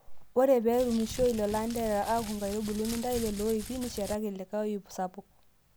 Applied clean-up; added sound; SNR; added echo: none; Crumpling, crinkling; 11 dB; none.